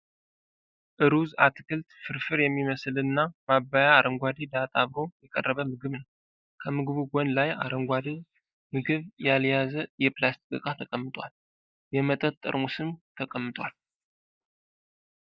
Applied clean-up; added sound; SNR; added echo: neural mask model Resemble Enhance denoiser.